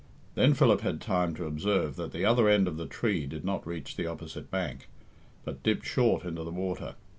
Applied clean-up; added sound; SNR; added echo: none; none; none; none.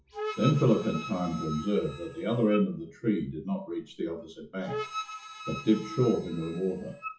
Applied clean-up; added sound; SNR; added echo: classical method WPE with log-MMSE.